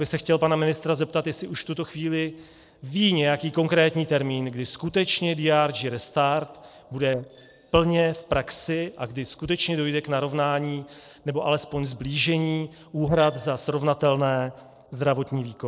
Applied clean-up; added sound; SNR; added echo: neural separator model SepFormer DNS4.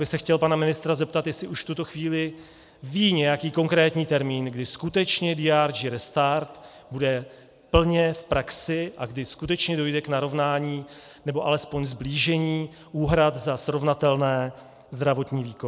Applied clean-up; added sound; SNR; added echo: none; none; none; none.